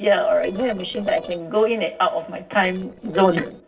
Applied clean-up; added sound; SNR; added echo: neural separator model SepFormer DNS4.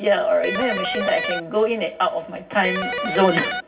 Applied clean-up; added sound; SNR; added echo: none; Electric guitar; 4 dB; reverberation time 0.4 s.